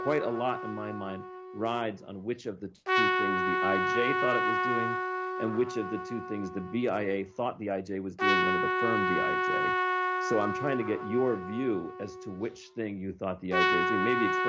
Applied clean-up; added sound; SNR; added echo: none; Trumpet; -2 dB; none.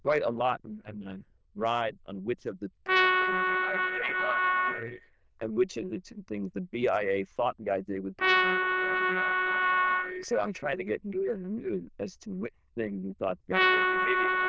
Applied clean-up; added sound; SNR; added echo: neural diffusion model UNIVERSE++.